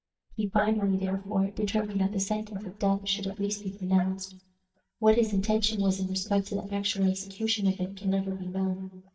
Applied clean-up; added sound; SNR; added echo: neural mask model DeepFilterNet 3.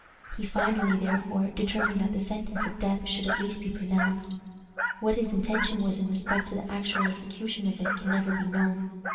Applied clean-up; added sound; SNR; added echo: none; Dog; 6 dB; reverberation time 2.7 s.